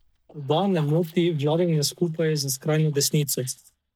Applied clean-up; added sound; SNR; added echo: neural mask model DeepFilterNet 3.